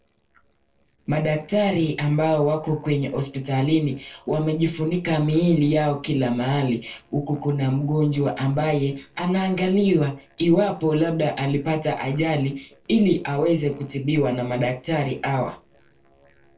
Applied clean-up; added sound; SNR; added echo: neural separator model SepFormer DNS4.